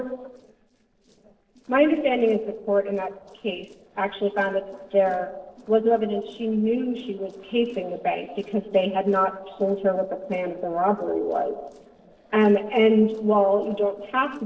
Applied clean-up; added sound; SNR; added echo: neural separator model SepFormer DNS4.